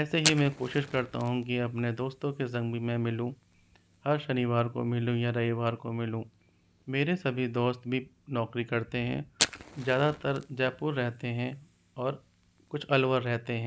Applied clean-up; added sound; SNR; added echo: none; Fire; 12 dB; none.